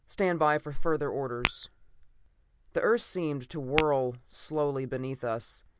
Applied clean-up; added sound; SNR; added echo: none; Tap / Glass; 8 dB; none.